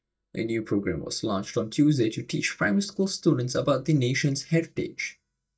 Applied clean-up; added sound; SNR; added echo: neural mask model DeepFilterNet 3.